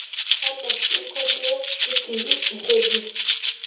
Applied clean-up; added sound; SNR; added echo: none; Rattle (instrument); -4 dB; reverberation time 0.6 s.